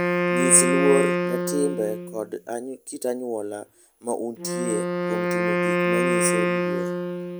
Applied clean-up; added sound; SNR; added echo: none; Wind instrument, woodwind instrument; -2 dB; none.